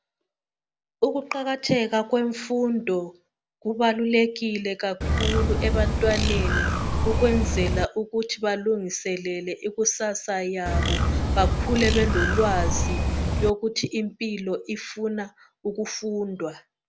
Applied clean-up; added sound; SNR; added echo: none; Bird; -3 dB; none.